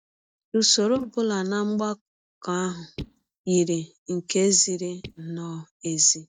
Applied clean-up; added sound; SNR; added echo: neural mask model DeepFilterNet 3.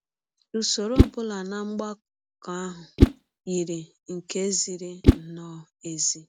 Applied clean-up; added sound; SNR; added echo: none; Whoosh, swoosh, swish; -5 dB; none.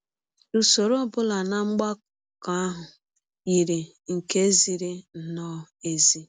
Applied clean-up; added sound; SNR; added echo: none; none; none; none.